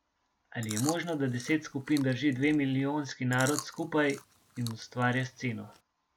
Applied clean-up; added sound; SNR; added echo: none; Chewing, mastication; 15 dB; none.